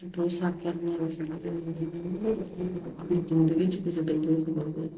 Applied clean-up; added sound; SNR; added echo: neural separator model SepFormer DNS4.